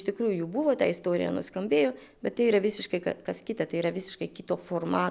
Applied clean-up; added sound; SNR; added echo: none; none; none; none.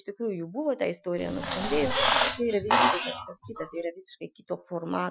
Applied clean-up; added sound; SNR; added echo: classical method Wiener filter.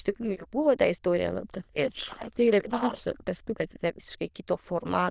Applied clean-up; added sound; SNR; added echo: neural diffusion model UNIVERSE++.